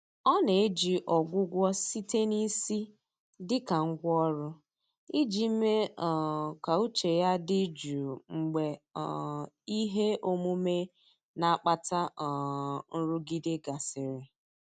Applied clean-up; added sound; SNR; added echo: none; none; none; none.